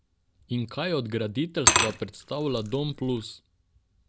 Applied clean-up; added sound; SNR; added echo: none; Glass / Liquid; -1 dB; none.